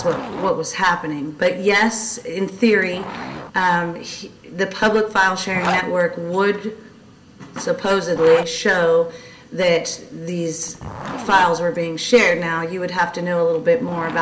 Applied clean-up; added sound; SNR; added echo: none; Zipper (clothing); 15 dB; reverberation time 0.4 s.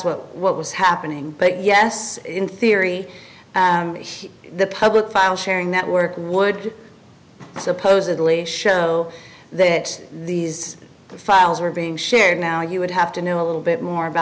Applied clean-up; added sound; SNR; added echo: none; none; none; none.